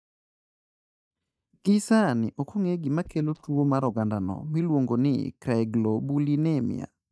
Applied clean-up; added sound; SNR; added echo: neural mask model DeepFilterNet 3.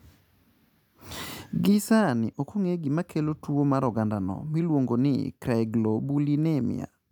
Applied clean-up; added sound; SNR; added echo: none; none; none; none.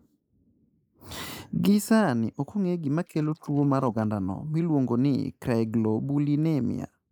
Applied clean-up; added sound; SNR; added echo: neural mask model Resemble Enhance denoiser.